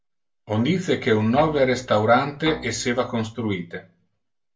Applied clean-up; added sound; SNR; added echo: none; Guitar; 14 dB; reverberation time 0.2 s.